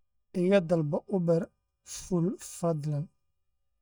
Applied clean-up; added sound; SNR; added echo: neural mask model DeepFilterNet 3.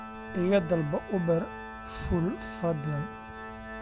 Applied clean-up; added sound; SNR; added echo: none; Organ; 11 dB; none.